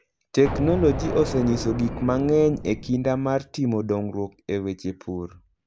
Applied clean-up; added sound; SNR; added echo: none; Explosion; 7 dB; none.